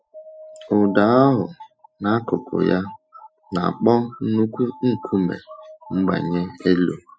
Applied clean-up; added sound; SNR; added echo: classical method spectral subtraction.